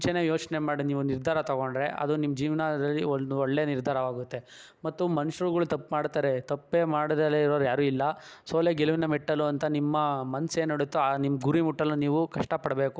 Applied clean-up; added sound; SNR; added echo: none; none; none; none.